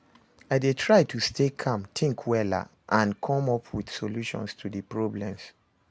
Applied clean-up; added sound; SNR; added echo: none; none; none; none.